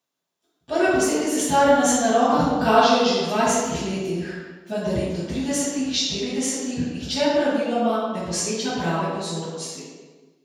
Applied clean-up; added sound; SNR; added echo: none; none; none; reverberation time 1.2 s.